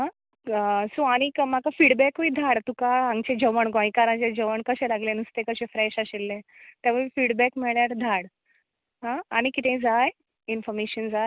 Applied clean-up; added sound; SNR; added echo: none; none; none; none.